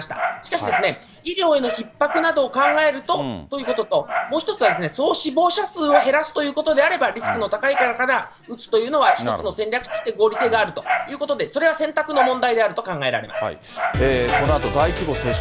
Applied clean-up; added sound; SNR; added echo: none; Dog; 7 dB; none.